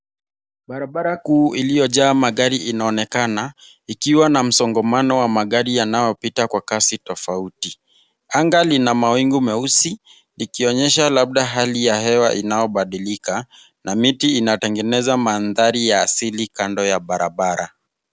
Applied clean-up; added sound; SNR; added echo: none; none; none; none.